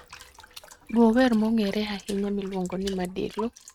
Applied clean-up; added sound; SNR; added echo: neural mask model RNNoise.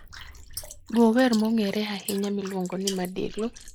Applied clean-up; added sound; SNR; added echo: neural mask model Resemble Enhance denoiser.